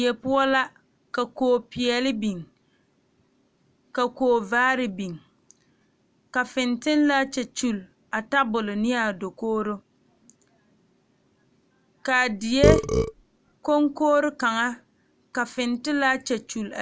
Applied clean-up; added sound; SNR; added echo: none; Burping, eructation; -2 dB; none.